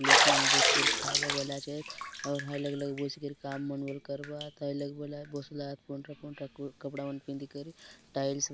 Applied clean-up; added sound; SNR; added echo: none; Bathtub (filling or washing); -5 dB; none.